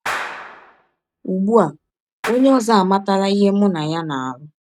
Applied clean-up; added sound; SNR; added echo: neural mask model RNNoise.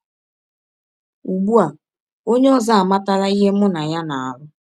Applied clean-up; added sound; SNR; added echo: none; none; none; none.